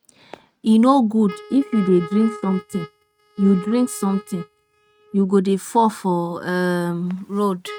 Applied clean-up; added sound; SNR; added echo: neural mask model RNNoise.